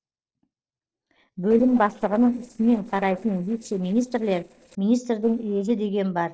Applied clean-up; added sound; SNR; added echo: neural separator model SepFormer DNS4.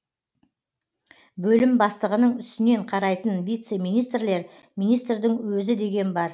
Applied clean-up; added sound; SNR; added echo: none; none; none; none.